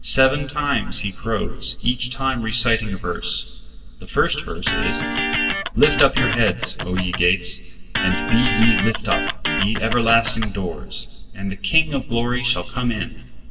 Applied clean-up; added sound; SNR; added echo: none; Electric guitar; 3 dB; reverberation time 1.9 s.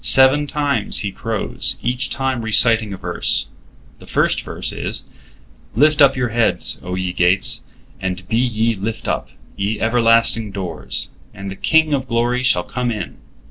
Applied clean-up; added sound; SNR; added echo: none; none; none; none.